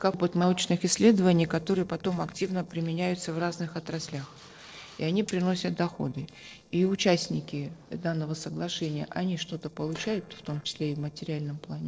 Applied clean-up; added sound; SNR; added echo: neural separator model SepFormer DNS4.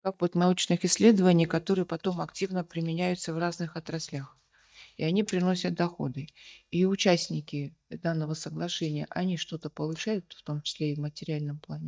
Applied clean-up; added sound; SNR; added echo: neural mask model DeepFilterNet 3.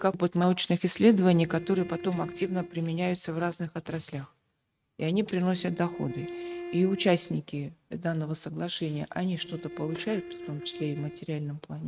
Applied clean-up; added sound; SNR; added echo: neural mask model RNNoise.